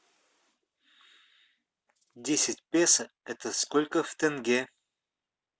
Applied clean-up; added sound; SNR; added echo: none; none; none; none.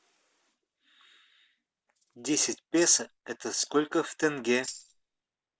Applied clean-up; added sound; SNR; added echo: neural separator model SepFormer DNS4.